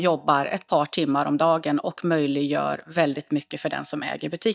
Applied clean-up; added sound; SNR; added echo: neural mask model DeepFilterNet 3.